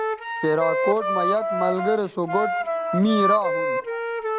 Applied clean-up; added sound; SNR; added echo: none; Wind instrument, woodwind instrument; 0 dB; none.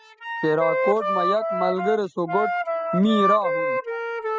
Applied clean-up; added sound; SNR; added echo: classical method spectral subtraction.